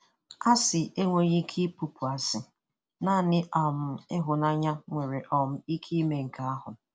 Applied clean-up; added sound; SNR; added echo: none; none; none; none.